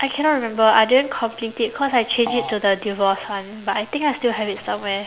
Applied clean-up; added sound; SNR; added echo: none; Fart; 14 dB; none.